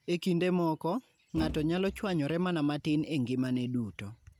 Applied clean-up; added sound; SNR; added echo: none; Thump, thud; 10 dB; none.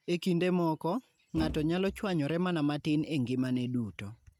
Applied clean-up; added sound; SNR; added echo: neural mask model RNNoise.